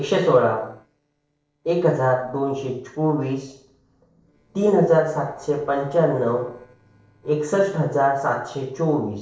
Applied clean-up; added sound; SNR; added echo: neural separator model SepFormer DNS4.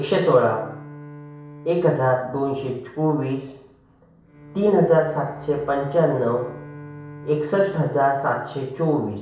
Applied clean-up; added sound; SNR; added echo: none; Bowed string instrument; 18 dB; reverberation time 0.6 s.